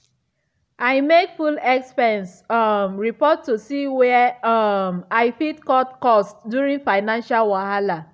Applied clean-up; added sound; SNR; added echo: none; none; none; none.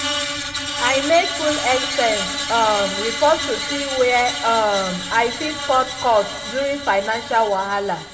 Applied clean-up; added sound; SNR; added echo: none; Screech; 6 dB; reverberation time 1.3 s.